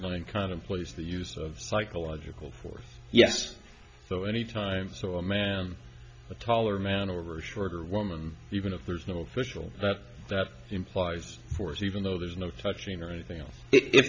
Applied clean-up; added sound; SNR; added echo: none; none; none; none.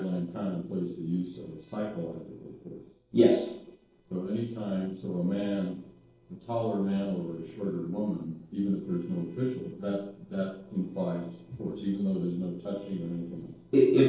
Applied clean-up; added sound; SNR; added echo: neural separator model SepFormer DNS4.